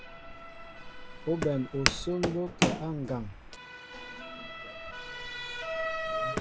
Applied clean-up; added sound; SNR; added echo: none; Motor vehicle (road) / Siren + Walk, footsteps; -1 dB; none.